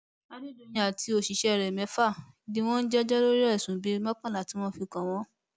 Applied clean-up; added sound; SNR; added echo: none; none; none; none.